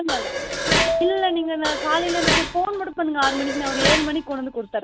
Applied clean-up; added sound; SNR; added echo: none; Dishes, pots, and pans + Piano; 0 dB; none.